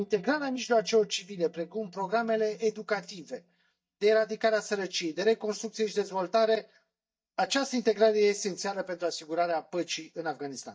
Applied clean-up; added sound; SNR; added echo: neural mask model DeepFilterNet 3.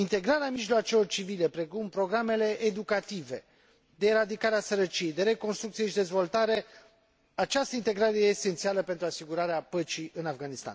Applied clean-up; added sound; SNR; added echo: none; none; none; none.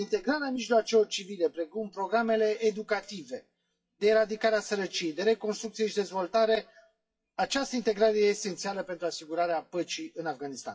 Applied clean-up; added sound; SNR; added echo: classical method WPE with log-MMSE.